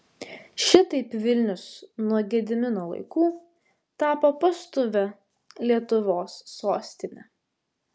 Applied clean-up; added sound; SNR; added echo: none; none; none; none.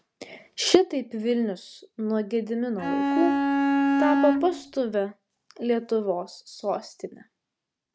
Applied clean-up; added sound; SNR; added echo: neural mask model RNNoise.